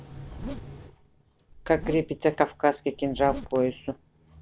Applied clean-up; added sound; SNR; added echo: none; Zipper (clothing); 14 dB; none.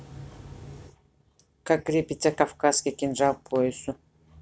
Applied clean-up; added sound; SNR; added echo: none; none; none; none.